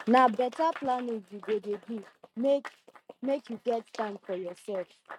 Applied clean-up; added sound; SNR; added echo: neural mask model RNNoise.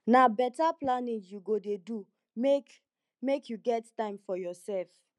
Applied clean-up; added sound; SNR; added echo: none; none; none; none.